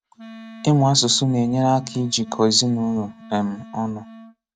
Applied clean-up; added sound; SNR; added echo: neural mask model RNNoise.